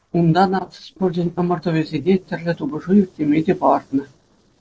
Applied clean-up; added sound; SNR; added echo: neural separator model SepFormer DNS4.